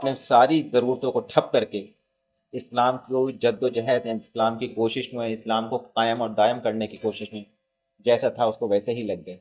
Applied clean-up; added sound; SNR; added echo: neural mask model DeepFilterNet 3.